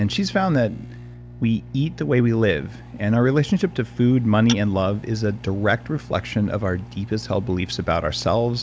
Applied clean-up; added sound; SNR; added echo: none; Microwave oven + Tap / Glass; 17 dB; none.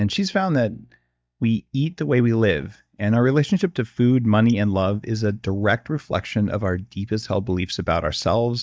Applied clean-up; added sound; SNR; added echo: neural mask model DeepFilterNet 3.